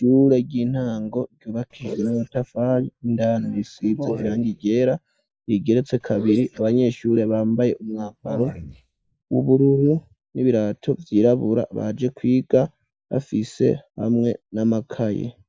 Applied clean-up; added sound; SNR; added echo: neural mask model Resemble Enhance denoiser.